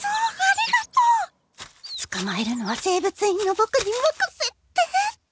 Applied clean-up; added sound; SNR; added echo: none; none; none; none.